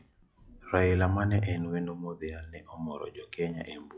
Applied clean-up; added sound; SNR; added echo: classical method log-MMSE.